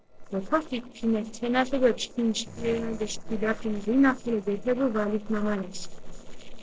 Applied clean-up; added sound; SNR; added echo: neural separator model SepFormer DNS4.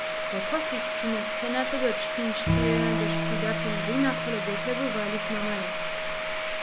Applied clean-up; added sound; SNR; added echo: none; Domestic sounds, home sounds + Bowed string instrument; -3 dB; none.